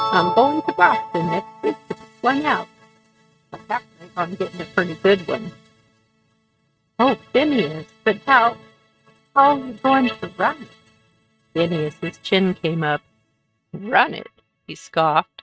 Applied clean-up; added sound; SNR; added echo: neural mask model RNNoise.